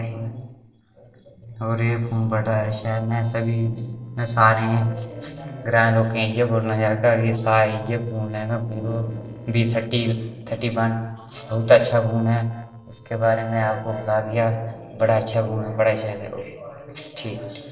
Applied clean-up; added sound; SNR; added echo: neural separator model SepFormer DNS4.